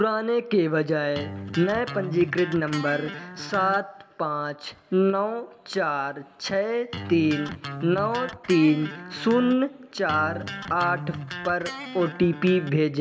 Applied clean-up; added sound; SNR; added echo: none; Electric guitar; 10 dB; reverberation time 0.7 s.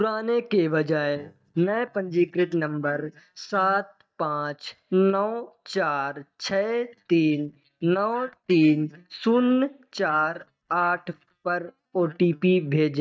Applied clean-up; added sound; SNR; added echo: neural mask model DeepFilterNet 3.